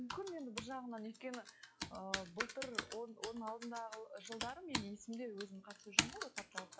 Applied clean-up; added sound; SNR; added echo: classical method log-MMSE.